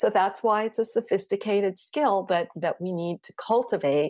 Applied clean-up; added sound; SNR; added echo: none; none; none; none.